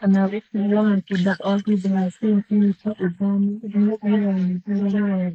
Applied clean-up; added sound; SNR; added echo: neural mask model Resemble Enhance denoiser.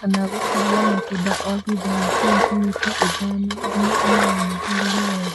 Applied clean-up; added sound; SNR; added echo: none; Engine; 0 dB; none.